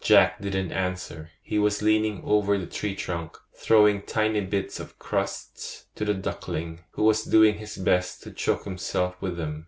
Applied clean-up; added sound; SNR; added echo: none; none; none; none.